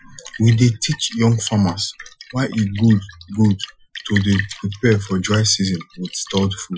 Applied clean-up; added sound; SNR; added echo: classical method Wiener filter.